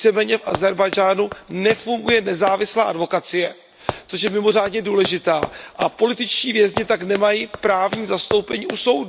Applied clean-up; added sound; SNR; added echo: none; Run; 12 dB; none.